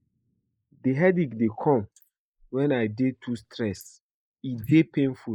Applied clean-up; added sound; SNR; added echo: neural mask model Resemble Enhance denoiser.